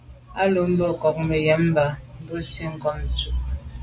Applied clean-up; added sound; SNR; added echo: none; none; none; none.